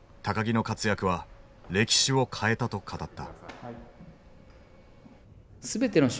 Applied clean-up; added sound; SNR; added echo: none; none; none; none.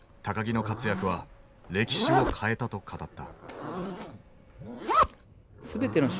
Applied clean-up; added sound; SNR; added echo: none; Zipper (clothing); 1 dB; none.